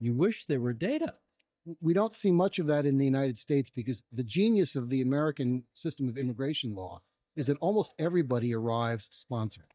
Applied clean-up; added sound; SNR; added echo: neural mask model DeepFilterNet 3.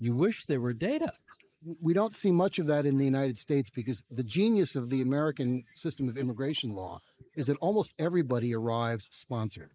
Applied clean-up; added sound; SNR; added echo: neural mask model Resemble Enhance denoiser.